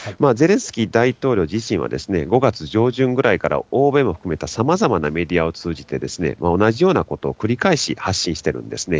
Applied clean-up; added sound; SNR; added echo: none; none; none; none.